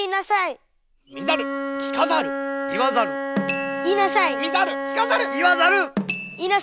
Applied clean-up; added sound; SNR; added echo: none; Wind instrument, woodwind instrument; 5 dB; none.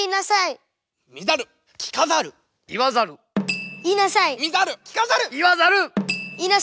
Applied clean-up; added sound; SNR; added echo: none; none; none; none.